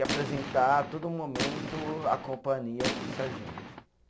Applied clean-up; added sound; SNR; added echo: none; Gunshot, gunfire; 5 dB; none.